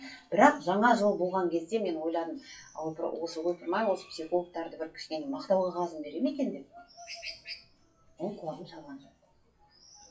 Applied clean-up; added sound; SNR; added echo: classical method WPE with log-MMSE.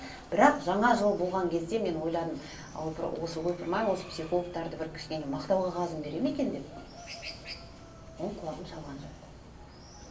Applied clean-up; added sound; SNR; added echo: none; Chicken, rooster; 16 dB; reverberation time 0.3 s.